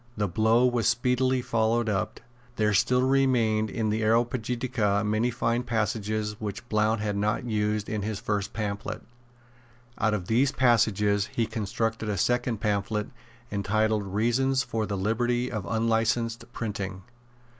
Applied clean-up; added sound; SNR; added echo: none; none; none; none.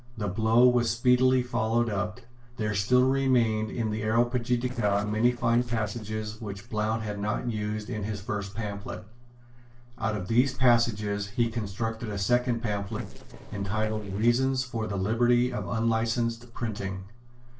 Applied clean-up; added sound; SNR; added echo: neural separator model SepFormer DNS4.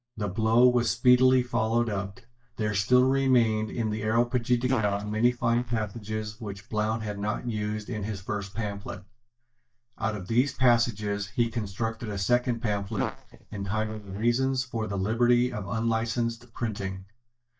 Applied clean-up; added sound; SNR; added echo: neural mask model DeepFilterNet 3.